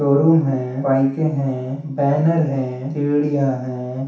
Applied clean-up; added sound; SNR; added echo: none; none; none; reverberation time 0.7 s.